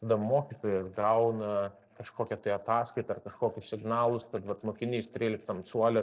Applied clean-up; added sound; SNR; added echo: neural separator model SepFormer DNS4.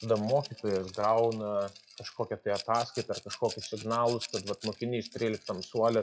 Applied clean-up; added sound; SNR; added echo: classical method WPE with log-MMSE.